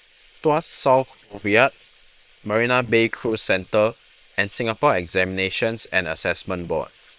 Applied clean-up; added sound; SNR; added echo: neural separator model SepFormer WHAM!.